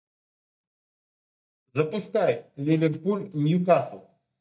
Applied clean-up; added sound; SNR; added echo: neural mask model DeepFilterNet 3.